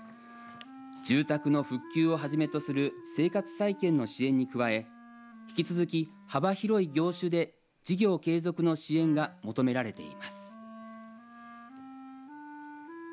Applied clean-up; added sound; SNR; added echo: none; Wind instrument, woodwind instrument; 17 dB; none.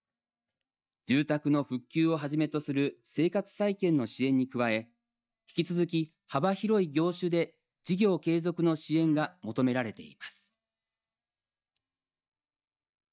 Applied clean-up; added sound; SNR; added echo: neural mask model DeepFilterNet 3.